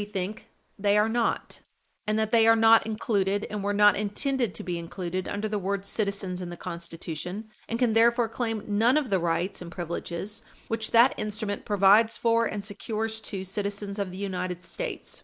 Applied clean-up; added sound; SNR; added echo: neural mask model Resemble Enhance denoiser.